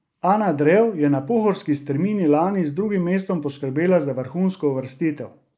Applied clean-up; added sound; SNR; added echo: neural mask model Resemble Enhance denoiser.